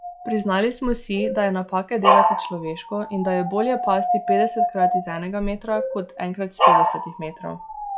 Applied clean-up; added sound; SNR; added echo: classical method log-MMSE.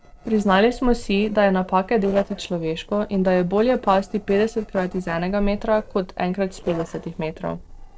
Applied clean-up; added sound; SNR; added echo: neural separator model SepFormer DNS4.